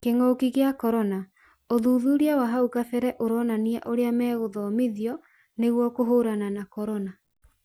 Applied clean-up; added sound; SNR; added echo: none; none; none; none.